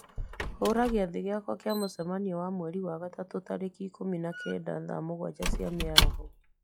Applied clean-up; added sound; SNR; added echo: classical method log-MMSE.